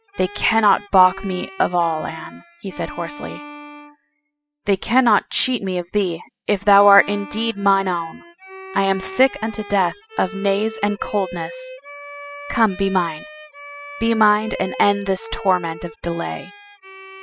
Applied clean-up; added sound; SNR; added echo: classical method spectral subtraction.